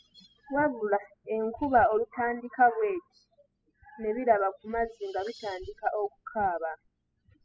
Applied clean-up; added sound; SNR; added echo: classical method spectral subtraction.